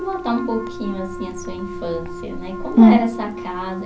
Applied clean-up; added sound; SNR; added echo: none; Wind instrument, woodwind instrument; 12 dB; none.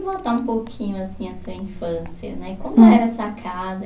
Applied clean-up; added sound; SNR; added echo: none; none; none; none.